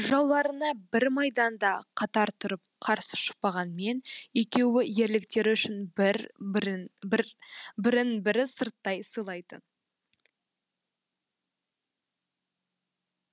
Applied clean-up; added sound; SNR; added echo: none; none; none; none.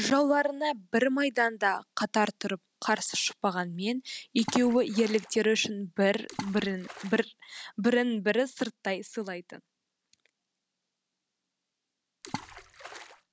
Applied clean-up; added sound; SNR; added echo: none; Water / Splash, splatter; 13 dB; none.